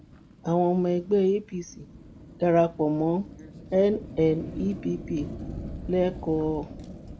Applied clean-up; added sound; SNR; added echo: none; Fire; 13 dB; none.